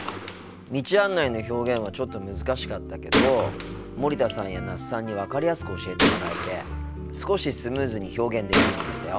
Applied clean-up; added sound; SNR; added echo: none; Gunshot, gunfire; 3 dB; none.